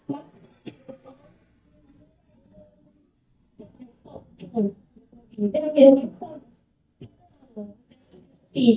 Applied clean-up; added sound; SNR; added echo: neural mask model DeepFilterNet 3.